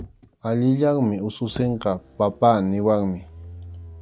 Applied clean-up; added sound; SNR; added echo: none; Motor vehicle (road); 20 dB; none.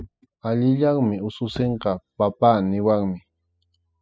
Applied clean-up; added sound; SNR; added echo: classical method spectral subtraction.